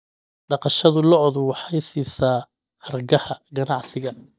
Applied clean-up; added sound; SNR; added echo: neural mask model DeepFilterNet 3.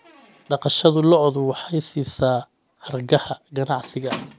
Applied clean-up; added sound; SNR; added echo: none; Squeak; 20 dB; none.